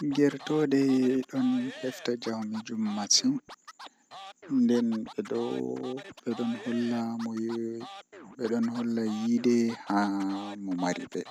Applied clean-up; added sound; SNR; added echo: none; Scratching (performance technique); 18 dB; none.